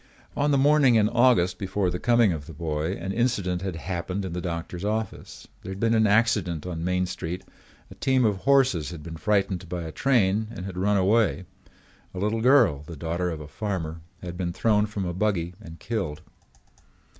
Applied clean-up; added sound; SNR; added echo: none; none; none; none.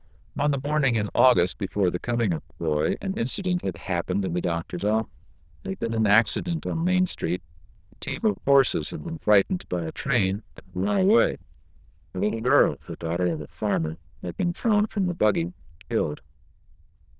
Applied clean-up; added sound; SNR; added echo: neural diffusion model UNIVERSE++.